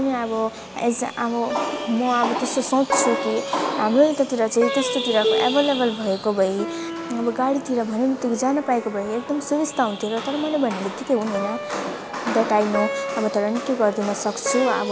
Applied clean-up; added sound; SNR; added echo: none; Plucked string instrument; 9 dB; none.